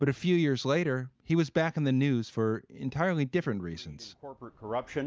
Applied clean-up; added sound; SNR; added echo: none; none; none; none.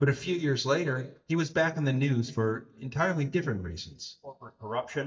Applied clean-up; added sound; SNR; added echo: neural mask model DeepFilterNet 3.